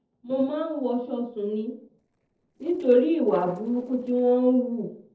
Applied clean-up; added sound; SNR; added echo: neural separator model SepFormer DNS4.